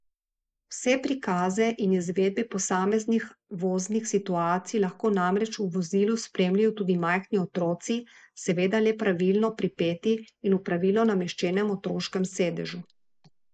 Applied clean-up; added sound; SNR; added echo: neural mask model Resemble Enhance denoiser.